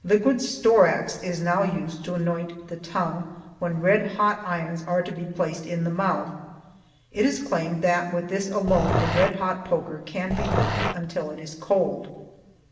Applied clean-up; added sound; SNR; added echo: none; Growling; 1 dB; reverberation time 1.2 s.